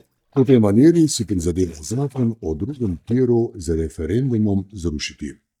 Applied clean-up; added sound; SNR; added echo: neural mask model DeepFilterNet 3.